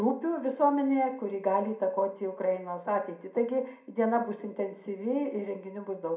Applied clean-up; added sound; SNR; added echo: none; none; none; reverberation time 0.4 s.